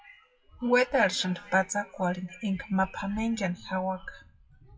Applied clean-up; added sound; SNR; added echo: classical method WPE with log-MMSE.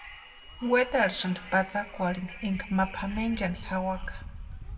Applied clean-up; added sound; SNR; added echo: none; Wind; 12 dB; reverberation time 0.7 s.